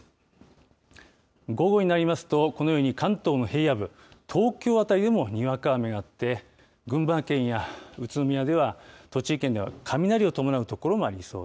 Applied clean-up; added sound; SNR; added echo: none; none; none; none.